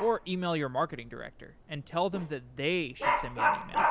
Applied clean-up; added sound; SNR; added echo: none; Dog; 0 dB; none.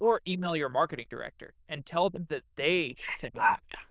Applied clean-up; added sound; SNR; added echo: neural diffusion model UNIVERSE++.